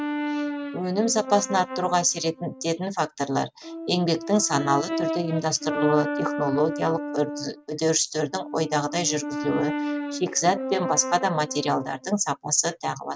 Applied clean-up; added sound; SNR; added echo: neural mask model RNNoise.